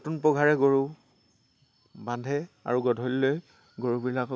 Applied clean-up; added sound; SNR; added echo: none; none; none; none.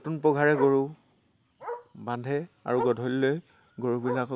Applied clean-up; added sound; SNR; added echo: none; Bark; 13 dB; none.